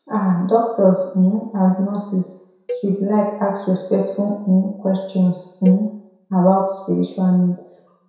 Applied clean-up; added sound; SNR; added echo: none; Cowbell; 17 dB; reverberation time 0.7 s.